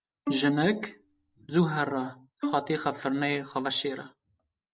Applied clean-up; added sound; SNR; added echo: none; Bowed string instrument; 9 dB; none.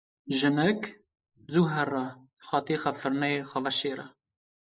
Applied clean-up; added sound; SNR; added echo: neural mask model Resemble Enhance denoiser.